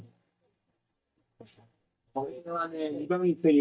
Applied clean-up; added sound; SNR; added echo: neural mask model DeepFilterNet 3.